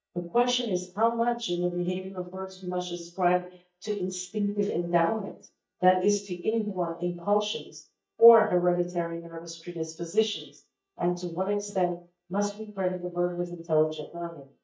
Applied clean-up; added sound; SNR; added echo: neural mask model DeepFilterNet 3.